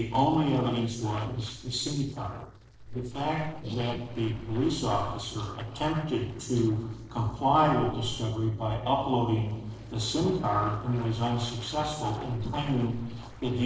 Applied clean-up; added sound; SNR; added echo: neural separator model SepFormer DNS4.